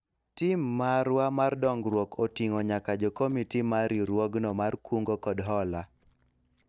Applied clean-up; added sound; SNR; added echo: neural separator model SepFormer DNS4.